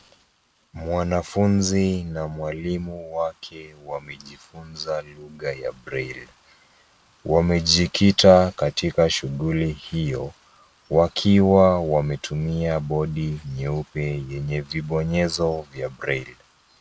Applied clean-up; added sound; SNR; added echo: none; none; none; none.